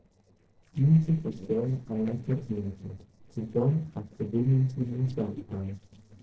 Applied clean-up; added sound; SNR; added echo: neural separator model SepFormer DNS4.